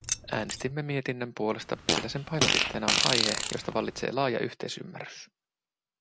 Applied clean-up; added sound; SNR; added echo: none; Fart + Keys jangling; -3 dB; none.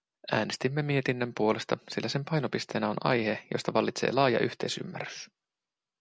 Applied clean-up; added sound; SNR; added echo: none; none; none; none.